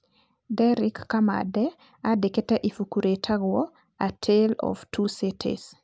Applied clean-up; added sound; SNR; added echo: none; none; none; none.